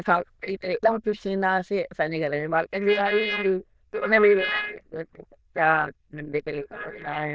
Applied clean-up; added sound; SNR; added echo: neural diffusion model UNIVERSE++.